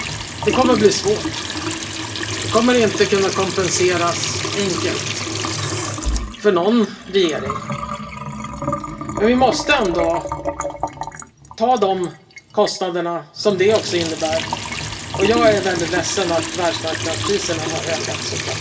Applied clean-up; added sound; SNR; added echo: none; Trickle, dribble / Sink (filling or washing) / Water tap, faucet; 5 dB; reverberation time 0.2 s.